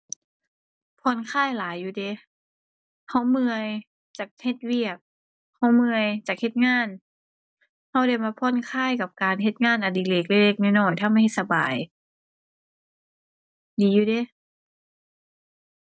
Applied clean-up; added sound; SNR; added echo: none; none; none; none.